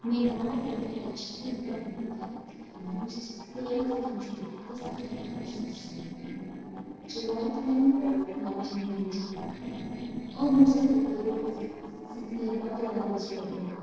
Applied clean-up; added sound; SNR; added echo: neural separator model SepFormer DNS4.